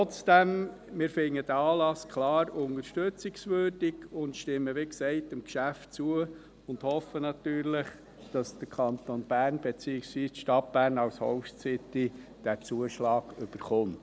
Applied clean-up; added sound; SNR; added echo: none; none; none; none.